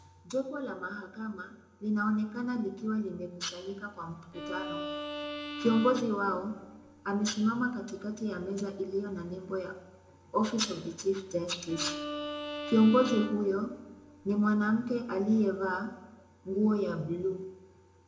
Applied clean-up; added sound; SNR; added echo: none; Bowed string instrument; 9 dB; reverberation time 0.6 s.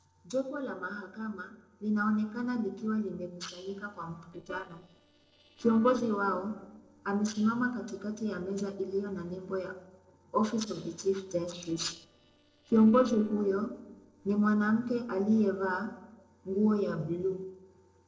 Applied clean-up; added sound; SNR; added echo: neural separator model SepFormer DNS4.